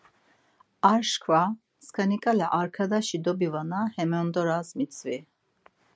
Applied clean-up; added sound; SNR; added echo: none; none; none; none.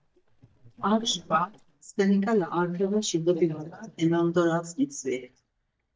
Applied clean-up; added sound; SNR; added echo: neural mask model DeepFilterNet 3.